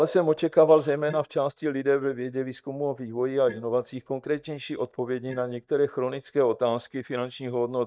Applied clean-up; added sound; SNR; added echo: neural mask model DeepFilterNet 3.